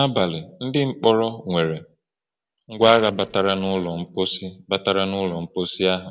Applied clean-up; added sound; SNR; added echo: neural separator model SepFormer DNS4.